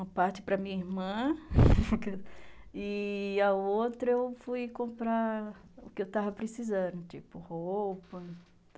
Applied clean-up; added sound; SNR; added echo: none; none; none; none.